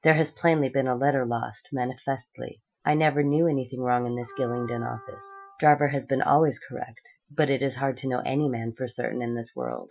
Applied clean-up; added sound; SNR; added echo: classical method Wiener filter.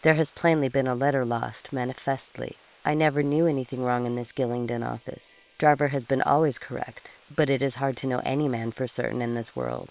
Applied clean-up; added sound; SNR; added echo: neural separator model SepFormer WHAM!.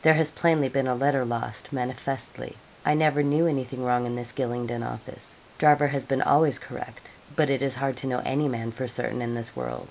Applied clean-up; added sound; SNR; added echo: none; none; none; none.